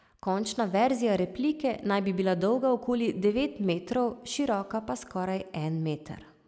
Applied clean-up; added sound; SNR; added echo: none; none; none; none.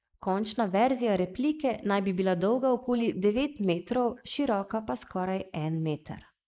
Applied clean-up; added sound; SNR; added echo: neural mask model Resemble Enhance denoiser.